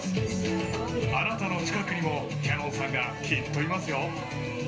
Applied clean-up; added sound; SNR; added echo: none; Race car, auto racing / Accelerating, revving, vroom / Mechanisms; 17 dB; reverberation time 0.3 s.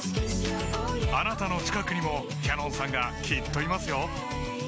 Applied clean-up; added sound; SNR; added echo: none; none; none; none.